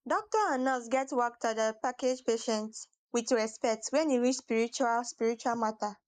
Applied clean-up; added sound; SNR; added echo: neural mask model Resemble Enhance denoiser.